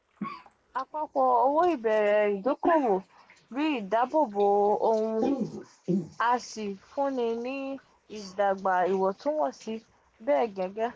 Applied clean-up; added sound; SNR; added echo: neural mask model Resemble Enhance denoiser.